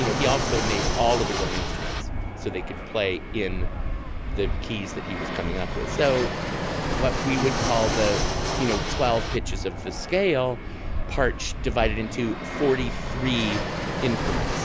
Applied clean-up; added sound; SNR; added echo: none; Fixed-wing aircraft, airplane; 0 dB; none.